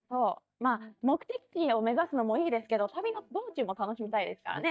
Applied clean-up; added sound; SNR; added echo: neural mask model DeepFilterNet 3.